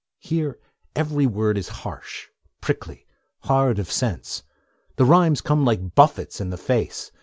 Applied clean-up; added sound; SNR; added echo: none; none; none; none.